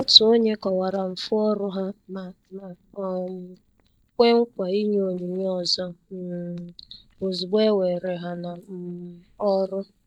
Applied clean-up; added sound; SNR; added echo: neural mask model DeepFilterNet 3.